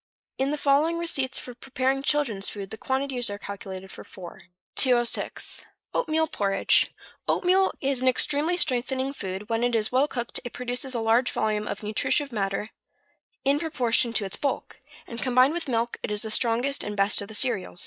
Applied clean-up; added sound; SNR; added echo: neural mask model Resemble Enhance denoiser.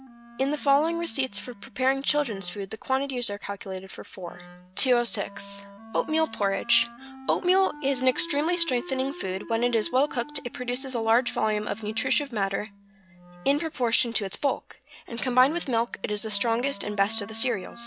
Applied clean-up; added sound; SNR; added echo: none; Wind instrument, woodwind instrument; 17 dB; none.